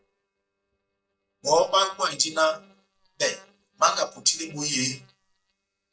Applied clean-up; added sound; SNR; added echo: neural mask model DeepFilterNet 3.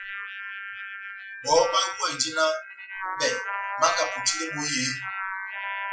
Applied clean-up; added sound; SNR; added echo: classical method Wiener filter.